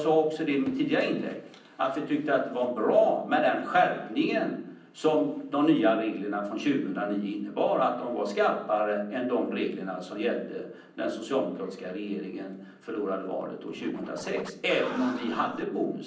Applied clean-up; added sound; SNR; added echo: none; Scratching (performance technique); 15 dB; reverberation time 0.6 s.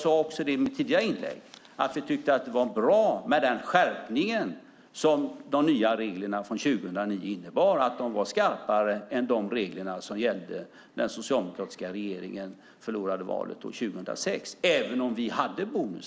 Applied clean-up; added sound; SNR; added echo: none; none; none; none.